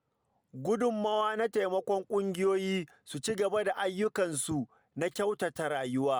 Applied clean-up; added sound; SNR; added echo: none; none; none; none.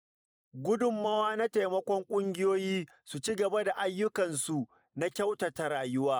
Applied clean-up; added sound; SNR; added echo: neural mask model Resemble Enhance denoiser.